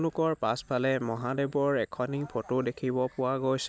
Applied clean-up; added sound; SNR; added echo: none; none; none; none.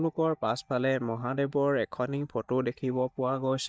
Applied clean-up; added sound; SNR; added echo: neural mask model DeepFilterNet 3.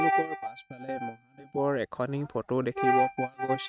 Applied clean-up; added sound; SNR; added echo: neural mask model RNNoise.